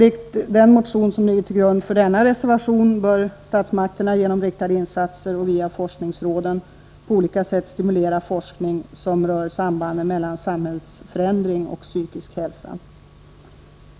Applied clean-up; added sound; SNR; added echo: none; none; none; none.